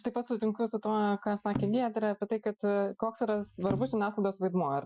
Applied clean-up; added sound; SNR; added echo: classical method Wiener filter.